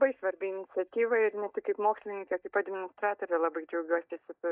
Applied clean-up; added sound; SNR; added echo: neural mask model DeepFilterNet 3.